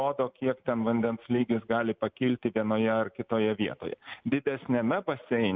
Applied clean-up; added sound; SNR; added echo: none; none; none; none.